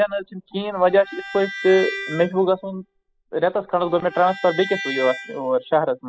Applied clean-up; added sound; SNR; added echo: classical method spectral subtraction.